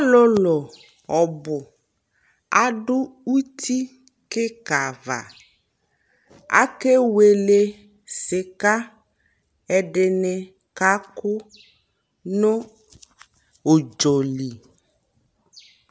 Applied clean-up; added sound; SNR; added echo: none; none; none; none.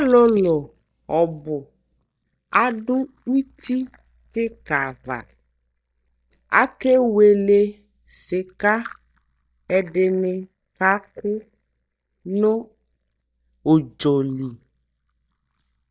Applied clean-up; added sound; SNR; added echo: neural mask model DeepFilterNet 3.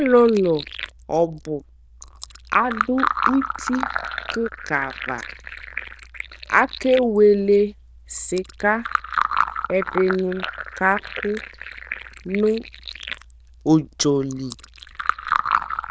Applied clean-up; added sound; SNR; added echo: neural diffusion model UNIVERSE++.